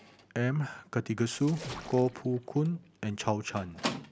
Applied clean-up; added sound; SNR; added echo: none; Squeak + Splash, splatter; 12 dB; none.